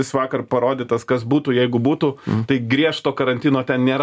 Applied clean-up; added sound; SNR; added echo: none; none; none; none.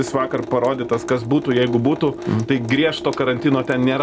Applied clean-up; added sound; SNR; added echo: none; Drip / Sink (filling or washing) / Water tap, faucet; 11 dB; none.